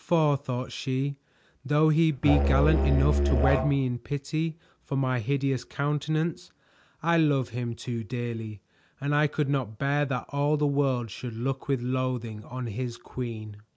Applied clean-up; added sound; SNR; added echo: none; Musical instrument; -3 dB; none.